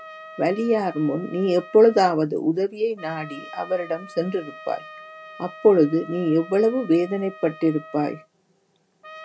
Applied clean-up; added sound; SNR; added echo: none; Trumpet; 19 dB; none.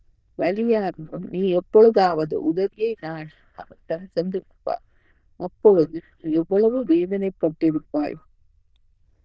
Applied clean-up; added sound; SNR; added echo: neural diffusion model UNIVERSE++.